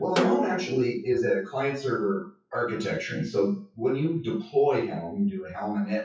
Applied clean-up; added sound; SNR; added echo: classical method WPE with log-MMSE.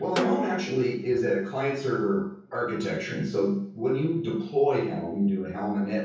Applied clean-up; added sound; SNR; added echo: none; Snare drum; 8 dB; reverberation time 0.6 s.